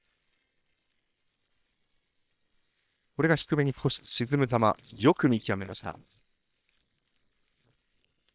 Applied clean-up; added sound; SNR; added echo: neural separator model SepFormer WHAM!.